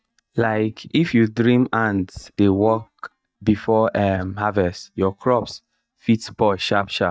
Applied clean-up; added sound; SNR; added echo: neural mask model DeepFilterNet 3.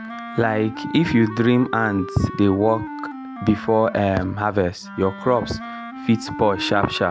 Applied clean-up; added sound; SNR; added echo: none; Wind instrument, woodwind instrument; 12 dB; none.